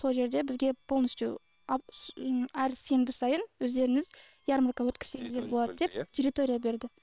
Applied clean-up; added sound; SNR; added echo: neural separator model SepFormer WHAM!.